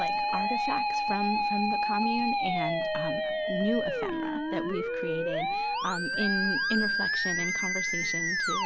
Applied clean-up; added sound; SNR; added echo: none; Musical instrument; -5 dB; none.